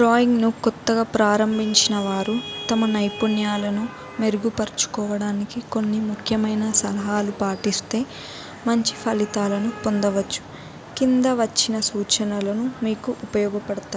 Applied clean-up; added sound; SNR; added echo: none; Traffic noise, roadway noise / Vehicle horn, car horn, honking; 16 dB; none.